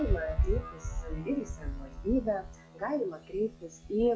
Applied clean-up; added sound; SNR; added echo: classical method log-MMSE.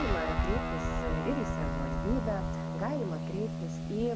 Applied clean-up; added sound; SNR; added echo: none; Wind + Guitar; -3 dB; none.